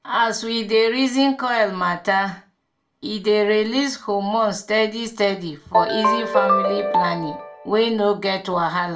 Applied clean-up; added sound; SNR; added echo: none; Ringtone; 0 dB; reverberation time 0.3 s.